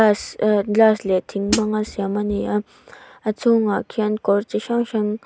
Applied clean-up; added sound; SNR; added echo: none; Hi-hat; 5 dB; none.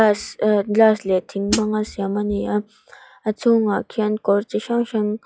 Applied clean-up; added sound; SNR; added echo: classical method log-MMSE.